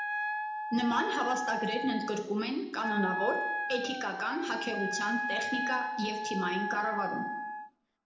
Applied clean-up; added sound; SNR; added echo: none; Wind instrument, woodwind instrument; 2 dB; reverberation time 0.8 s.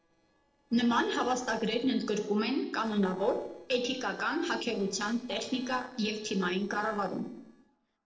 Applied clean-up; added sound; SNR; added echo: neural separator model SepFormer DNS4.